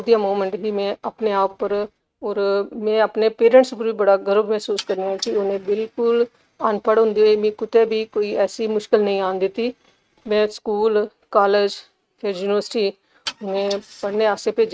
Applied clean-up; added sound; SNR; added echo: neural mask model RNNoise.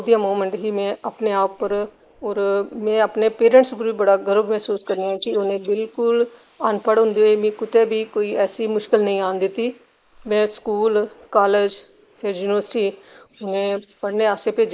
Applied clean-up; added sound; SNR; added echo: neural mask model Resemble Enhance denoiser.